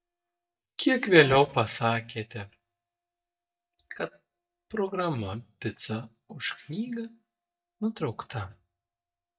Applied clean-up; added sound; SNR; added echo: neural mask model DeepFilterNet 3.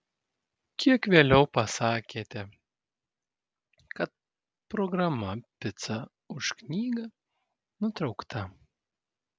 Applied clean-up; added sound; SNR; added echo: none; none; none; none.